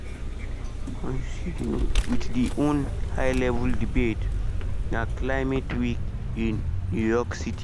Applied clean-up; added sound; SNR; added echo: none; Vehicle; -3 dB; none.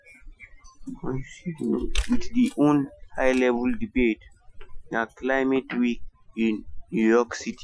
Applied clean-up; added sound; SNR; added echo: classical method Wiener filter.